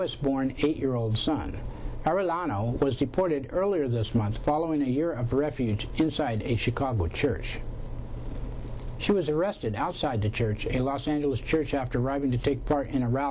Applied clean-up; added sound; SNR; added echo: none; none; none; none.